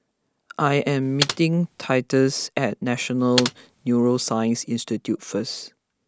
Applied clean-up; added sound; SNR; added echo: none; Computer keyboard; 7 dB; none.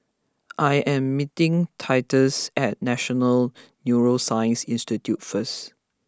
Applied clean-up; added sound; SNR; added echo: none; none; none; none.